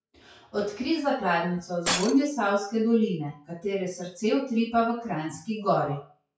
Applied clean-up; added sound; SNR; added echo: classical method WPE with log-MMSE.